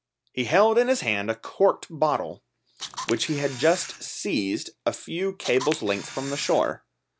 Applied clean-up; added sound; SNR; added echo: none; Camera; 11 dB; none.